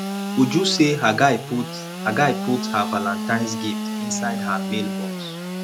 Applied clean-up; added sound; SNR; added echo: none; Sawing / Engine; 5 dB; none.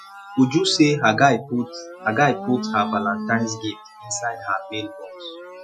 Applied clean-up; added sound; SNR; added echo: classical method Wiener filter.